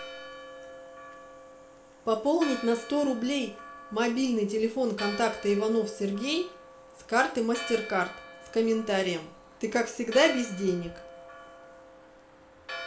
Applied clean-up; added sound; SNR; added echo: none; Church bell; 14 dB; reverberation time 0.4 s.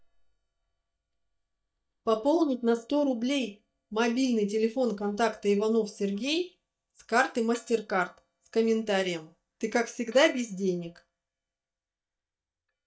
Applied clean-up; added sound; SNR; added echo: neural mask model DeepFilterNet 3.